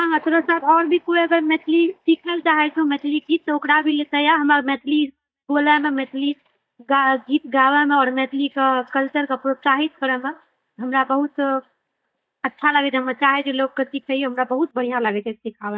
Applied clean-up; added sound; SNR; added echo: neural mask model DeepFilterNet 3.